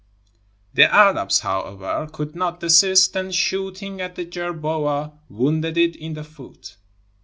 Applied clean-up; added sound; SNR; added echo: none; none; none; none.